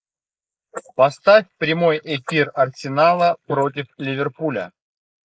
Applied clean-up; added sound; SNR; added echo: neural mask model Resemble Enhance denoiser.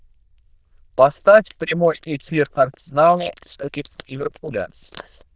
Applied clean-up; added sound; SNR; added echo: neural diffusion model UNIVERSE++.